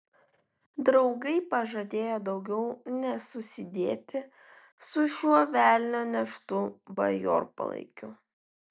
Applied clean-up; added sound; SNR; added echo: none; none; none; none.